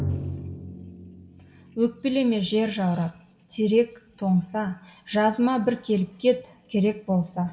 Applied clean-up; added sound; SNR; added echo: none; Drum; 14 dB; reverberation time 0.6 s.